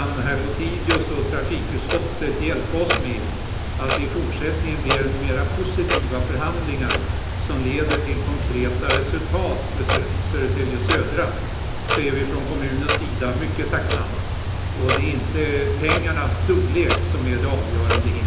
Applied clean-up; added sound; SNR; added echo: none; Clock; -3 dB; reverberation time 0.9 s.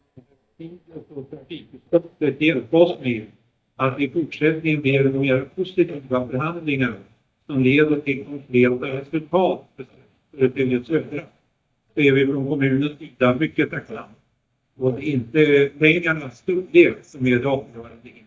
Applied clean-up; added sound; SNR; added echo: neural mask model DeepFilterNet 3.